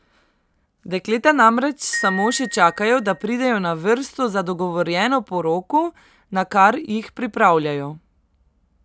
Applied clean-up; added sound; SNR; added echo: none; Glockenspiel; 13 dB; none.